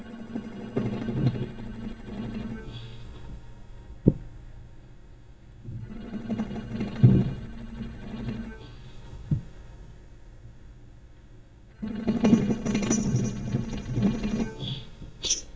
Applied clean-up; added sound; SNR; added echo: neural mask model DeepFilterNet 3.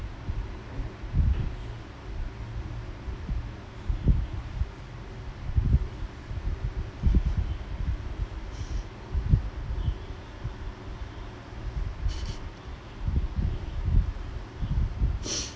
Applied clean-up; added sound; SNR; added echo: none; none; none; none.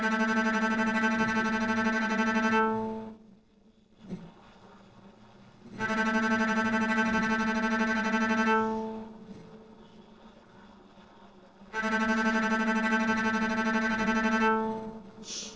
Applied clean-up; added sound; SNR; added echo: neural separator model SepFormer DNS4.